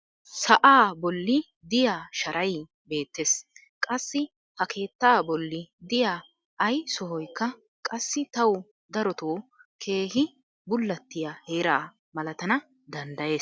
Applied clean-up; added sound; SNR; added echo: none; none; none; none.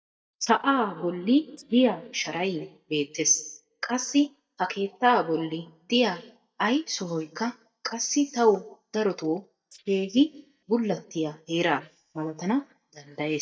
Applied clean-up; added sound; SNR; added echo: neural mask model DeepFilterNet 3.